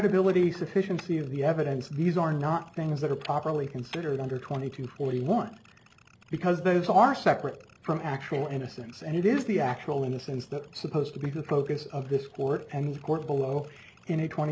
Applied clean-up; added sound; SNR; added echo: none; none; none; none.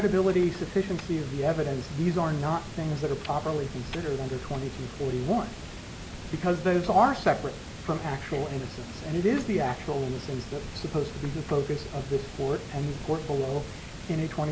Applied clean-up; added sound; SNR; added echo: none; Water; 11 dB; none.